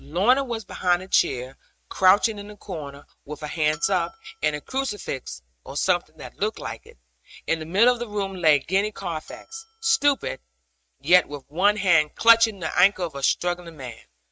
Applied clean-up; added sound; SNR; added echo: neural mask model RNNoise.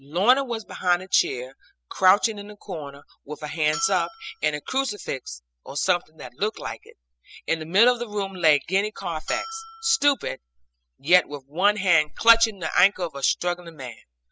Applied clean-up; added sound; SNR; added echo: classical method spectral subtraction.